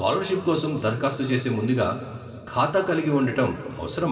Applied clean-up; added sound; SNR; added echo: none; none; none; reverberation time 2.1 s.